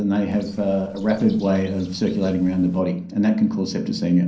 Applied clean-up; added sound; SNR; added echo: neural separator model SepFormer DNS4.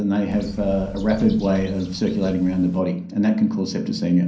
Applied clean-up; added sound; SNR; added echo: none; Bird; 16 dB; reverberation time 0.6 s.